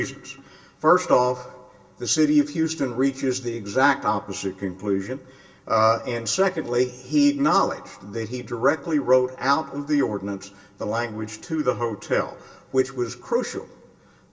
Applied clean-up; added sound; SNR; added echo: none; none; none; reverberation time 0.2 s.